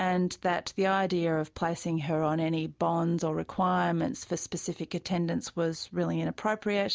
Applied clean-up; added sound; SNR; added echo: none; none; none; none.